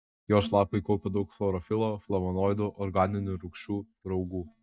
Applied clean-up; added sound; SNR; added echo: neural mask model DeepFilterNet 3.